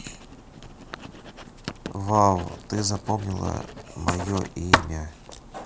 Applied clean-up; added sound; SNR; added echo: none; Writing; 4 dB; none.